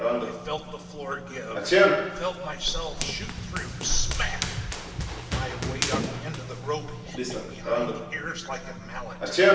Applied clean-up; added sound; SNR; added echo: none; Run; -5 dB; reverberation time 2.0 s.